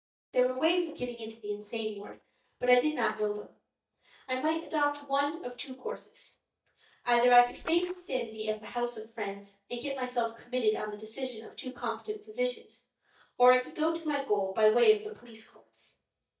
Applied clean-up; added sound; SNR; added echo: neural mask model DeepFilterNet 3.